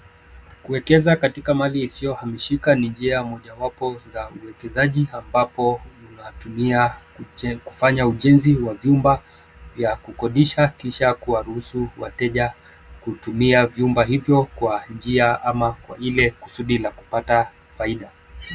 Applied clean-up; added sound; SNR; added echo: none; none; none; none.